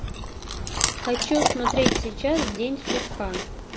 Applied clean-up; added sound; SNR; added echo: none; Chewing, mastication; -1 dB; none.